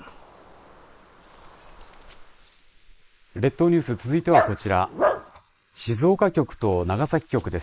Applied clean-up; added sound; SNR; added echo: neural mask model Resemble Enhance denoiser.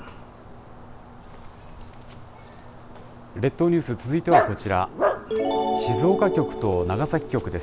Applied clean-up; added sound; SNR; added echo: none; Dog; 6 dB; none.